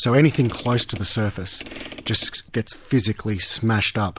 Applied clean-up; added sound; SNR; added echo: none; Mechanisms / Car; 15 dB; none.